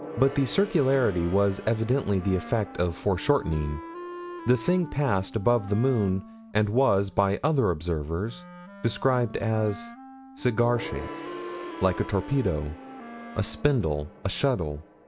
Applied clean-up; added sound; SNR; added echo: none; Wind instrument, woodwind instrument + Gong; 14 dB; none.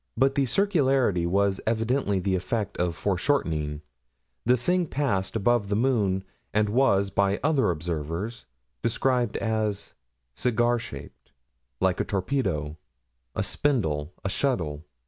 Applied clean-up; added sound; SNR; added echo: none; none; none; none.